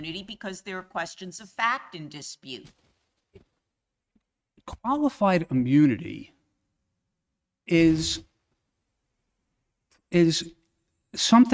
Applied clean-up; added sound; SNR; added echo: neural mask model RNNoise.